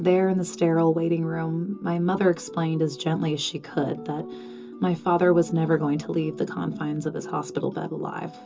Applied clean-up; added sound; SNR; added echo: none; none; none; reverberation time 0.2 s.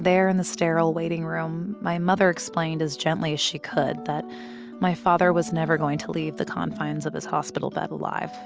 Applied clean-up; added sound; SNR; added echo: none; none; none; none.